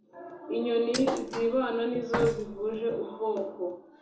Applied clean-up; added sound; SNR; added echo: none; Thump, thud; 6 dB; reverberation time 0.6 s.